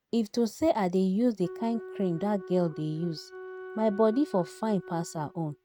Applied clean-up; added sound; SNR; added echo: neural mask model RNNoise.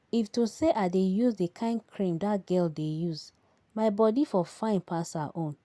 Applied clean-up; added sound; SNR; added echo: none; none; none; none.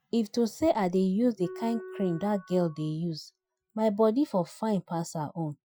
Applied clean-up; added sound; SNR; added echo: classical method Wiener filter.